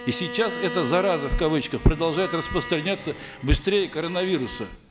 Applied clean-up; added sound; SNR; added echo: none; Bowed string instrument; 12 dB; none.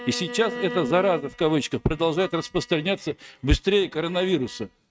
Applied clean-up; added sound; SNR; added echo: neural mask model RNNoise.